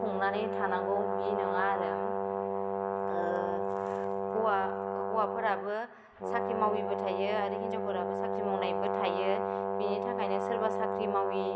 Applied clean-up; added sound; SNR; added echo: none; Brass instrument; -2 dB; none.